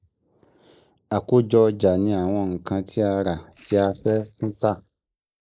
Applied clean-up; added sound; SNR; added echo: neural mask model Resemble Enhance denoiser.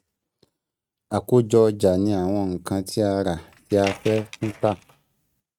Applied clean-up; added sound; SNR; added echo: neural mask model RNNoise.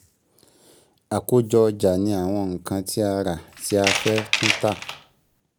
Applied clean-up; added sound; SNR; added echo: none; Tools; 3 dB; none.